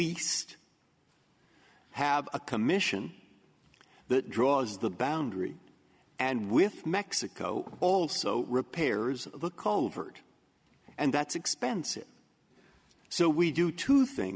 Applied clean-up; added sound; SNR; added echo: none; none; none; none.